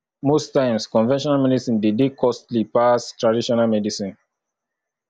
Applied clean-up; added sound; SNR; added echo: none; none; none; none.